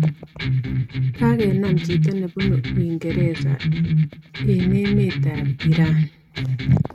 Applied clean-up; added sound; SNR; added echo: neural mask model RNNoise.